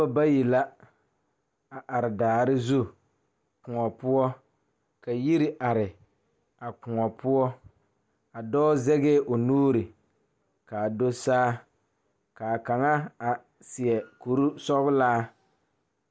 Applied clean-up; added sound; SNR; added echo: none; none; none; none.